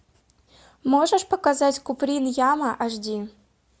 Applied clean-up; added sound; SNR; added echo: none; none; none; none.